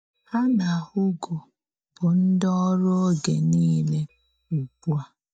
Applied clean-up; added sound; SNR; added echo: neural mask model DeepFilterNet 3.